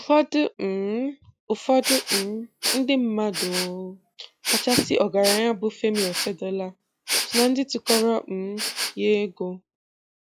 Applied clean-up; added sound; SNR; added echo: classical method log-MMSE.